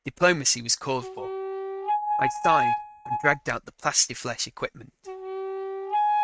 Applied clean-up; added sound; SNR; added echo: neural mask model RNNoise.